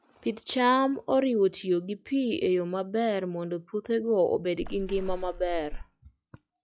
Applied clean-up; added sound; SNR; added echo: classical method log-MMSE.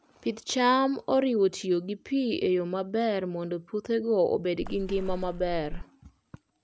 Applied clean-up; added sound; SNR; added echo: none; Water / Splash, splatter; 7 dB; none.